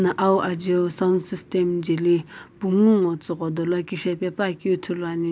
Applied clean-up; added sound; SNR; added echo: none; none; none; none.